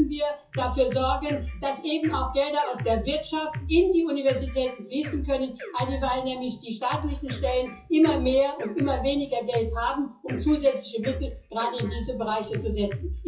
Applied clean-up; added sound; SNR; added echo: classical method WPE with log-MMSE.